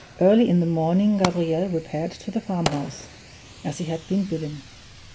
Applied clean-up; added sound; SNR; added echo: none; Fire; 13 dB; none.